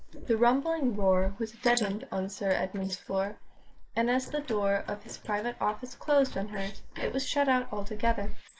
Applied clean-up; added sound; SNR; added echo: neural mask model Resemble Enhance denoiser.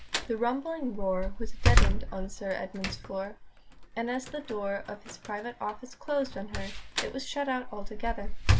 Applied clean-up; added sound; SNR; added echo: none; Slam; -4 dB; none.